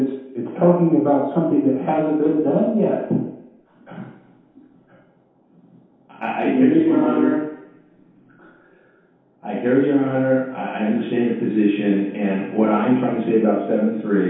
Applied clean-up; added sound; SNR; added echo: none; none; none; reverberation time 0.8 s.